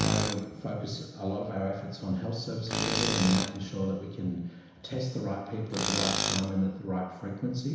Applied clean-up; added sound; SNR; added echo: none; Tools; 3 dB; reverberation time 1.0 s.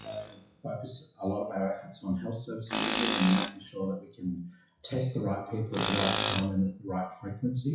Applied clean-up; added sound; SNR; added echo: classical method WPE with log-MMSE.